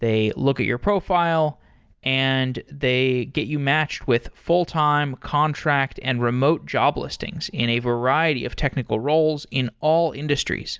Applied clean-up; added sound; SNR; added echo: none; none; none; none.